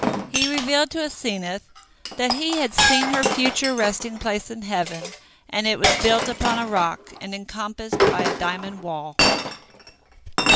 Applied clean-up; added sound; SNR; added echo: none; Chink, clink; 0 dB; none.